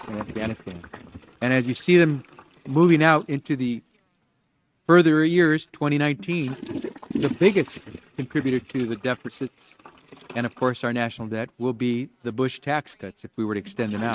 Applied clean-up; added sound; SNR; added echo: neural mask model RNNoise.